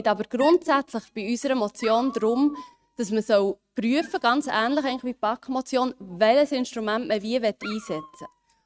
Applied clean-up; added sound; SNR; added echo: neural mask model RNNoise.